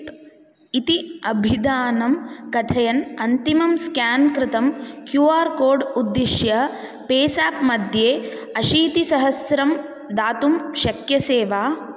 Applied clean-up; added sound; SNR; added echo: none; none; none; none.